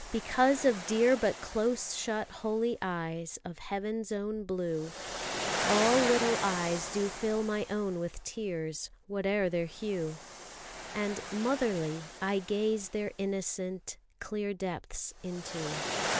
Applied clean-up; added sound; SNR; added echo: none; Waves, surf; 8 dB; none.